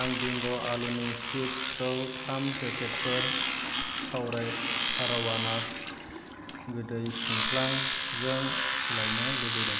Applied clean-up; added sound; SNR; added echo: none; Domestic sounds, home sounds; -3 dB; none.